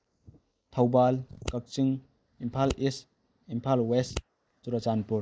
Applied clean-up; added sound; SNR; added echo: neural mask model Resemble Enhance denoiser.